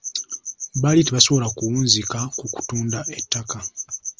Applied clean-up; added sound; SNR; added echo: none; none; none; none.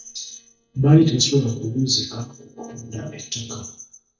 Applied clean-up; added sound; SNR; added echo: neural mask model DeepFilterNet 3.